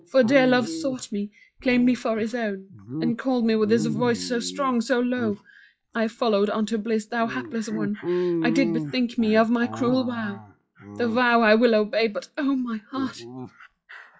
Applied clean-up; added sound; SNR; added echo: classical method log-MMSE.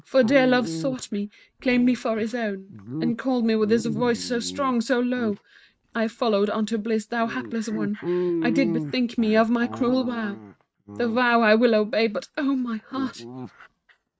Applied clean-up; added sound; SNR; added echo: neural mask model RNNoise.